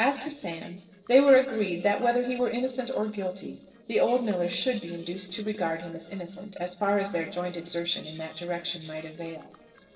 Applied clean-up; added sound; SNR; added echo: neural separator model SepFormer DNS4.